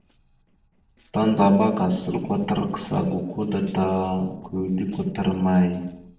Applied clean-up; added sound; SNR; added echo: neural separator model SepFormer DNS4.